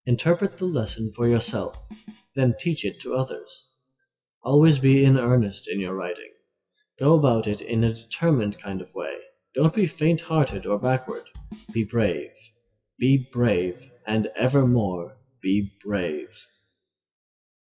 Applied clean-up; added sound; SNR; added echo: classical method WPE with log-MMSE.